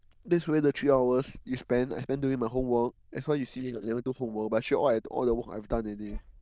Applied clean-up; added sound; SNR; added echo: neural diffusion model UNIVERSE++.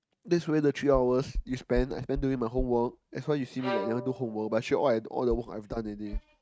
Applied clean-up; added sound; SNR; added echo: neural mask model RNNoise.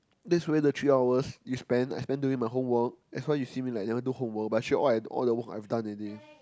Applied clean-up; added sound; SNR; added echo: none; none; none; none.